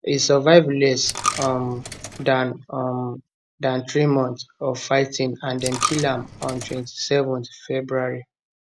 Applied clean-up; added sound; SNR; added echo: none; Coin (dropping); 11 dB; none.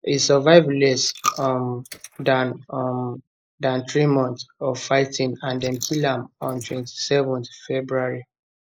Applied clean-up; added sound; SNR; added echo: neural mask model Resemble Enhance denoiser.